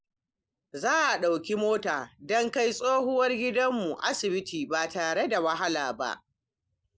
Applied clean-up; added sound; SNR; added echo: none; none; none; none.